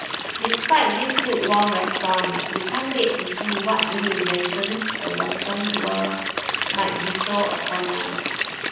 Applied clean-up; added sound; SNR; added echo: none; Stream; 2 dB; reverberation time 1.1 s.